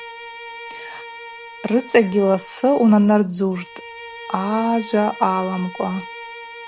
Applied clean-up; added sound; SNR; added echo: none; Bowed string instrument; 16 dB; none.